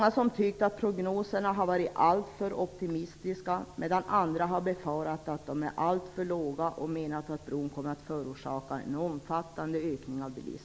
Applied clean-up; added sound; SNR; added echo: none; none; none; none.